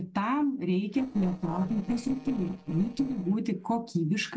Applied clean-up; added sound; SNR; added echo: neural separator model SepFormer DNS4.